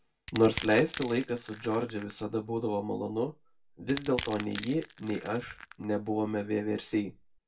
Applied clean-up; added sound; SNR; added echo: none; Crushing; 11 dB; reverberation time 0.2 s.